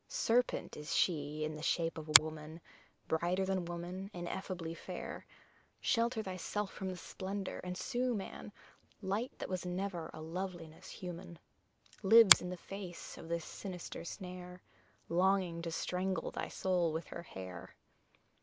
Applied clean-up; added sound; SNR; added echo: none; Finger snapping; -1 dB; none.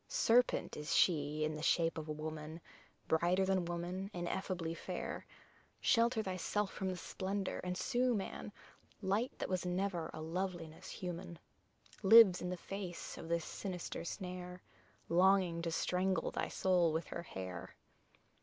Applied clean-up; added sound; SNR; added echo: none; none; none; none.